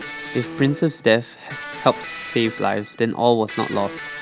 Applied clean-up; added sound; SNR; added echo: none; Electric guitar; 12 dB; none.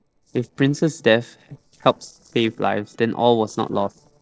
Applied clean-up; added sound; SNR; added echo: neural separator model SepFormer DNS4.